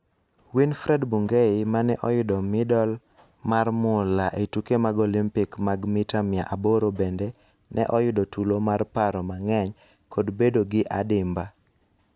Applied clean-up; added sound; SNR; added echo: none; none; none; none.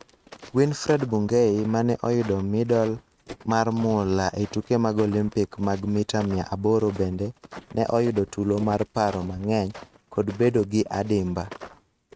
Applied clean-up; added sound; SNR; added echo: neural mask model RNNoise.